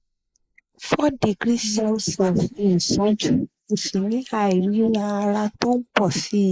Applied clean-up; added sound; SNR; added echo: neural mask model Resemble Enhance denoiser.